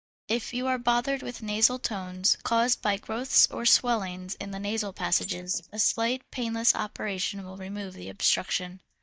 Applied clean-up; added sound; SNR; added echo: neural mask model DeepFilterNet 3.